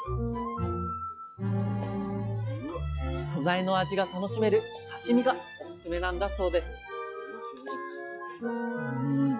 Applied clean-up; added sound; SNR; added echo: classical method log-MMSE.